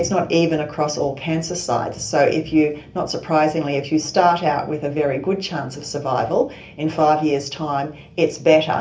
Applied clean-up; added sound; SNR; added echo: none; none; none; reverberation time 0.3 s.